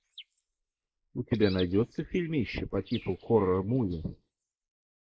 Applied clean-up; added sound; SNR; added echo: neural mask model Resemble Enhance denoiser.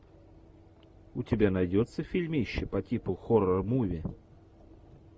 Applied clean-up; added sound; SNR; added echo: none; none; none; none.